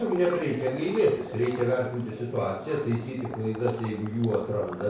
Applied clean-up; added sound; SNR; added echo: none; Water / Liquid; 16 dB; reverberation time 0.6 s.